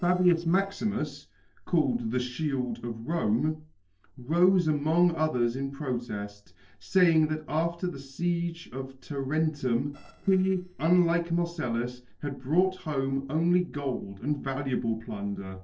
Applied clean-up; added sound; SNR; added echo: neural separator model SepFormer DNS4.